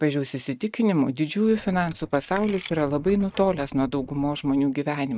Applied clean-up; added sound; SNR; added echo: neural mask model RNNoise.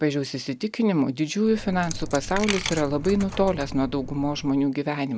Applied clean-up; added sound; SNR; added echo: none; Coin (dropping); 9 dB; none.